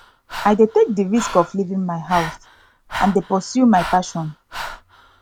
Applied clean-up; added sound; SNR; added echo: none; Breathing; 13 dB; none.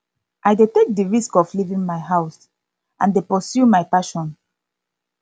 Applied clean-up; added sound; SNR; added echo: none; none; none; none.